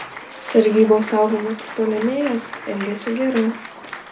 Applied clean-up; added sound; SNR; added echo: none; Applause / Cheering; 14 dB; reverberation time 0.3 s.